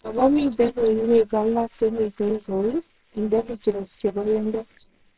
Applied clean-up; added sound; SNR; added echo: neural separator model SepFormer WHAMR!.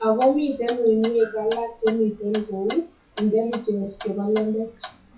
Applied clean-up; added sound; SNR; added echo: classical method WPE with log-MMSE.